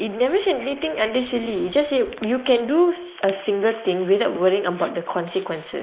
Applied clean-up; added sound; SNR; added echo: neural mask model Resemble Enhance denoiser.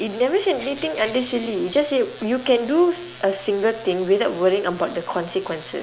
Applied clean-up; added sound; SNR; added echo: none; none; none; none.